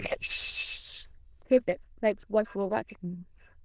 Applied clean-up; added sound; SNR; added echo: neural diffusion model UNIVERSE++.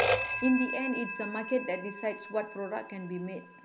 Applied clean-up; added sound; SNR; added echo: none; Telephone; 2 dB; none.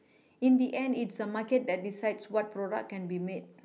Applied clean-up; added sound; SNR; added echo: none; none; none; none.